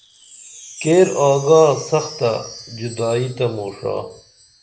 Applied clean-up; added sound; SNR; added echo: none; Wind chime; 18 dB; none.